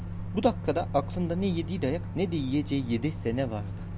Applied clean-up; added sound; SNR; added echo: none; Microwave oven; 6 dB; none.